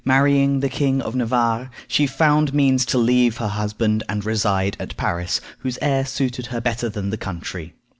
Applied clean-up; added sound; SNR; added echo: none; none; none; none.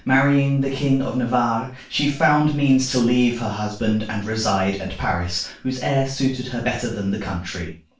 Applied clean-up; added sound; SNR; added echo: none; none; none; reverberation time 0.3 s.